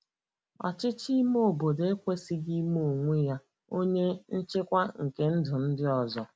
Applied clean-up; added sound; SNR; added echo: none; none; none; none.